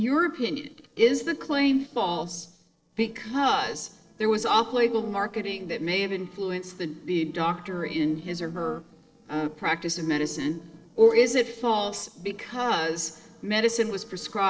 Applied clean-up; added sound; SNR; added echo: neural separator model SepFormer DNS4.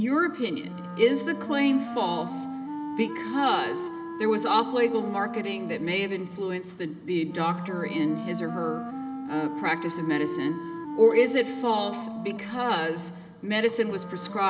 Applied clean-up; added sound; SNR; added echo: none; Wind instrument, woodwind instrument; 8 dB; none.